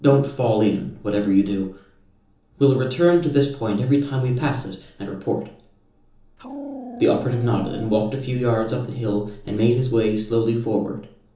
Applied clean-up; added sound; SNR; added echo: none; Dog; 13 dB; reverberation time 1.2 s.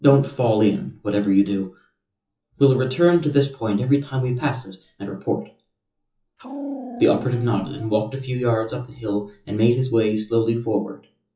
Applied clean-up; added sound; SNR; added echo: classical method WPE with log-MMSE.